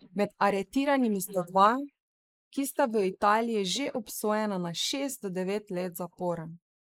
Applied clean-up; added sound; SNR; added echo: neural mask model Resemble Enhance denoiser.